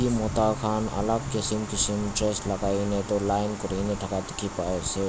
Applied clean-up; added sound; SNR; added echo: none; none; none; none.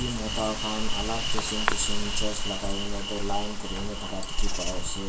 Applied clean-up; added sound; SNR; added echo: none; Insect; -4 dB; reverberation time 0.3 s.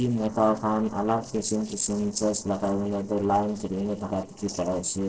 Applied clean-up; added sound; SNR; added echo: neural separator model SepFormer DNS4.